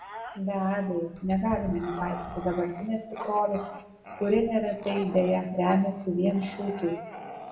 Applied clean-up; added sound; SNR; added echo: none; Bark / Growling; 13 dB; reverberation time 0.8 s.